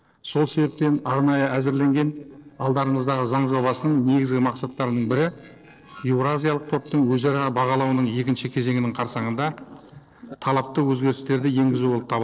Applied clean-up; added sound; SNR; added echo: neural separator model SepFormer DNS4.